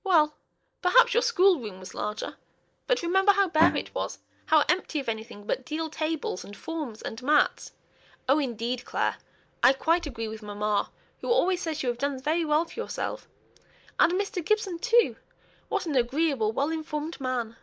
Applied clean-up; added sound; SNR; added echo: neural mask model DeepFilterNet 3.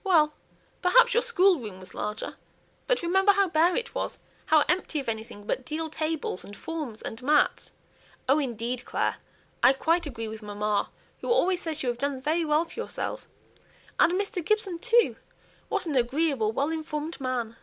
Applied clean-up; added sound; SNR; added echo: none; none; none; none.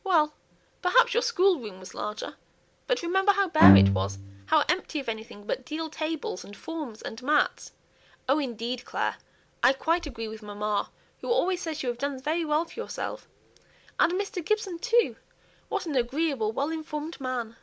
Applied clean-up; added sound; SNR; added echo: none; Bowed string instrument; -5 dB; none.